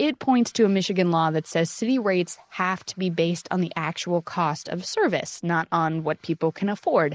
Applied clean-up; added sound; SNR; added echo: neural mask model Resemble Enhance denoiser.